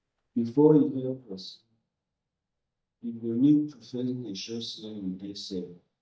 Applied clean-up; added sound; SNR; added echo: neural mask model DeepFilterNet 3.